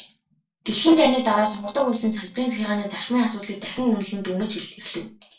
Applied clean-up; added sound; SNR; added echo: neural separator model SepFormer DNS4.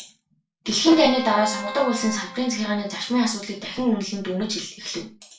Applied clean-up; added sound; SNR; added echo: none; Keyboard (musical); 12 dB; reverberation time 0.3 s.